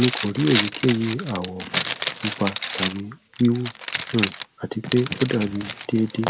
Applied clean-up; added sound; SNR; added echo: none; Zipper (clothing); 5 dB; none.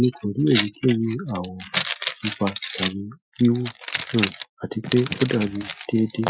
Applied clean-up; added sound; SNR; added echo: classical method Wiener filter.